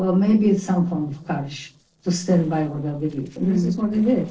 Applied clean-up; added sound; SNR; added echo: neural separator model SepFormer DNS4.